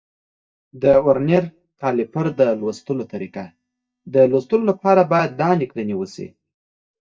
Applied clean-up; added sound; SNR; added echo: neural mask model DeepFilterNet 3.